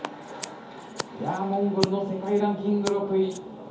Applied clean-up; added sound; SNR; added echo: none; Scissors; 11 dB; reverberation time 0.5 s.